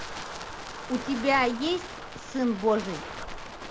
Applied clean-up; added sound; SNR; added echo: none; Wind + Crackle; 9 dB; none.